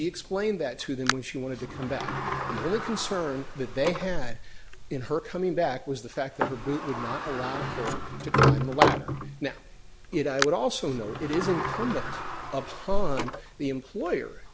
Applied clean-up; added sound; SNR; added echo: none; Sliding door; 2 dB; none.